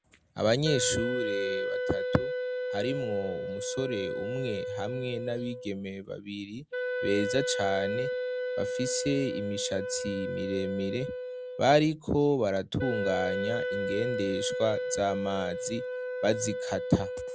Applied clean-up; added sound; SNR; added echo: none; Wind instrument, woodwind instrument; 3 dB; none.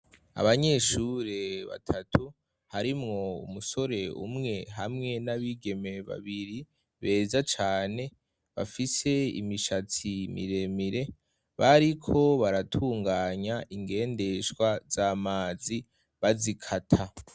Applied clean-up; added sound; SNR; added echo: none; none; none; none.